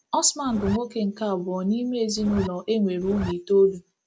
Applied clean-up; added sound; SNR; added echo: none; Zipper (clothing); 9 dB; none.